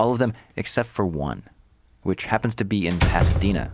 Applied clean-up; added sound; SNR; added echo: none; Slam; 3 dB; none.